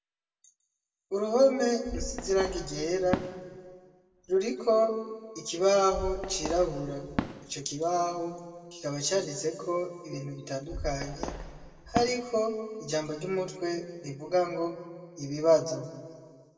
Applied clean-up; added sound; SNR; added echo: none; Fireworks; 10 dB; reverberation time 1.4 s.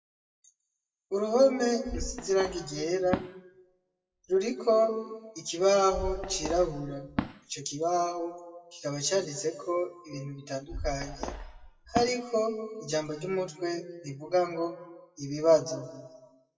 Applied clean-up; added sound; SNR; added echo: classical method WPE with log-MMSE.